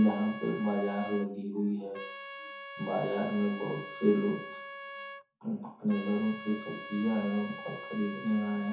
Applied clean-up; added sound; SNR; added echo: none; Trumpet; 12 dB; reverberation time 0.5 s.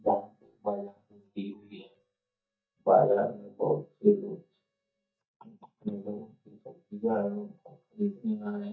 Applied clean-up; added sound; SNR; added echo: neural mask model DeepFilterNet 3.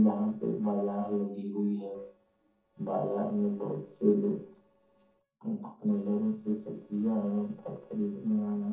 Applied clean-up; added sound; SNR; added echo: neural separator model SepFormer DNS4.